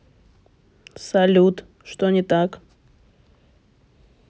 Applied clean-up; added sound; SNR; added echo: none; none; none; none.